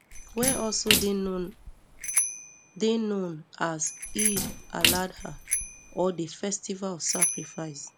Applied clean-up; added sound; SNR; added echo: none; Bicycle bell + Splash, splatter; 0 dB; none.